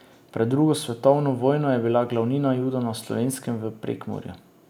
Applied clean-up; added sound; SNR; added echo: none; none; none; none.